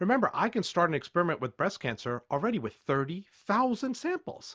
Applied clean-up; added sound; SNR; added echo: none; none; none; none.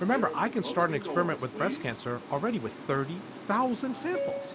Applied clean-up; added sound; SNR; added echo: none; Subway, metro, underground; 8 dB; none.